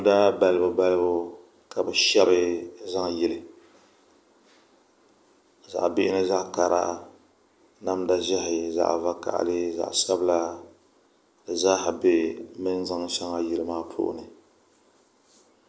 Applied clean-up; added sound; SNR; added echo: none; none; none; none.